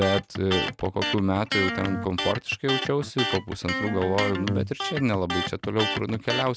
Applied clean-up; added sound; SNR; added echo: none; Electric guitar; 4 dB; none.